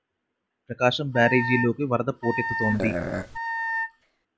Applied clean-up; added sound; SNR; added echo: none; Burping, eructation + Wind instrument, woodwind instrument; 4 dB; none.